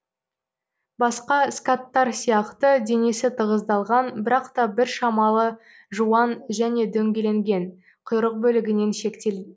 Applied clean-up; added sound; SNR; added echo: none; none; none; none.